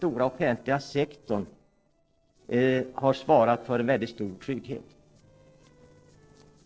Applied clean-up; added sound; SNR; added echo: neural separator model SepFormer DNS4.